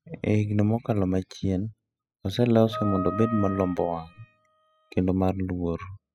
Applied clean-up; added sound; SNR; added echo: classical method spectral subtraction.